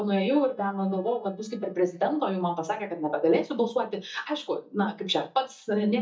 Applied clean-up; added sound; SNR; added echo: neural mask model DeepFilterNet 3.